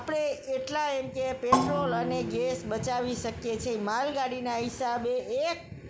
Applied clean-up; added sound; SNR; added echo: none; Percussion; 4 dB; none.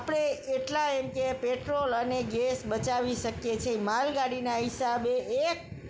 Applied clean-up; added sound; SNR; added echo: none; none; none; none.